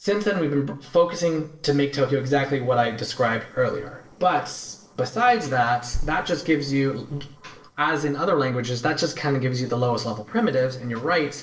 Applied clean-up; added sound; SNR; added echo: neural separator model SepFormer DNS4.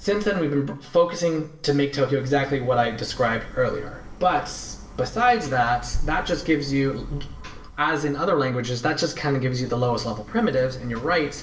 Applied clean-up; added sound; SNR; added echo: none; Idling; 19 dB; reverberation time 0.7 s.